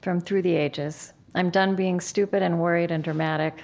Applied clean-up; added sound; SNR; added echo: none; none; none; none.